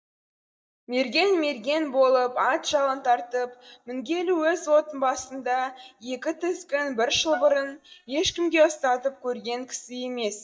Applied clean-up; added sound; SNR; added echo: neural mask model DeepFilterNet 3.